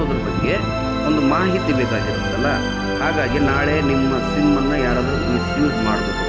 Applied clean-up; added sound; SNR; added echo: none; Musical instrument; 0 dB; none.